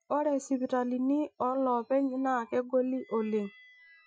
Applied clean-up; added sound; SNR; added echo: classical method Wiener filter.